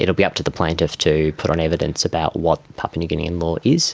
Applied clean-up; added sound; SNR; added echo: none; none; none; none.